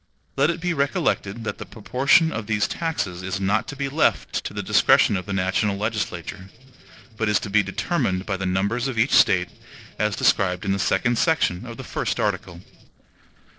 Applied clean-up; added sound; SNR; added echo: neural separator model SepFormer DNS4.